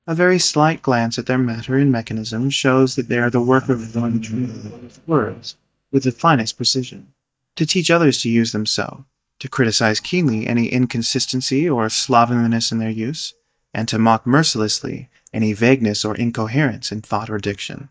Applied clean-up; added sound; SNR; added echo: neural mask model DeepFilterNet 3.